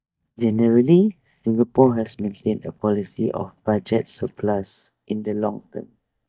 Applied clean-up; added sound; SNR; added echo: neural mask model DeepFilterNet 3.